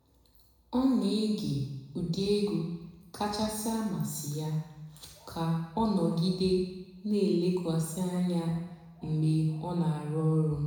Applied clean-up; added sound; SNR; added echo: none; none; none; reverberation time 1.0 s.